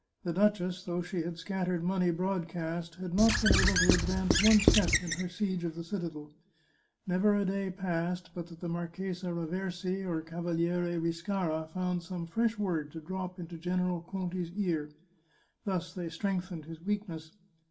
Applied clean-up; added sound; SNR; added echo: none; Squeak / Writing; -3 dB; reverberation time 0.5 s.